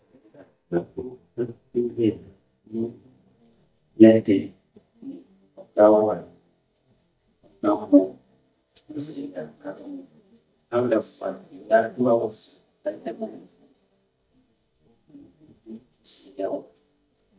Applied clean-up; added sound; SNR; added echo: neural mask model DeepFilterNet 3.